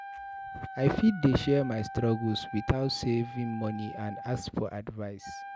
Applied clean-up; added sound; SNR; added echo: none; Wind instrument, woodwind instrument; 13 dB; none.